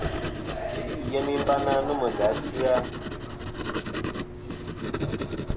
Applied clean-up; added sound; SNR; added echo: none; Writing; 1 dB; reverberation time 0.2 s.